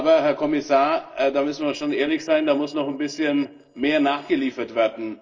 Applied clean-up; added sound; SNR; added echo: neural separator model SepFormer DNS4.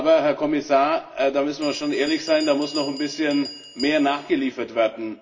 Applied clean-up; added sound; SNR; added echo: none; Bell; 17 dB; reverberation time 0.6 s.